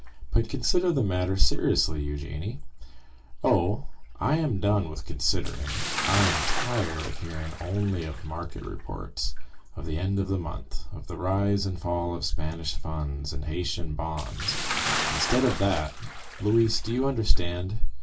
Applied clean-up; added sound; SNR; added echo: none; Bathtub (filling or washing) / Splash, splatter; 12 dB; reverberation time 0.2 s.